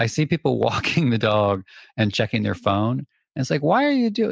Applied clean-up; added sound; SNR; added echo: none; none; none; none.